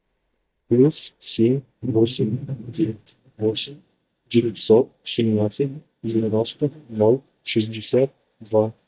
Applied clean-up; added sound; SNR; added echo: neural mask model DeepFilterNet 3.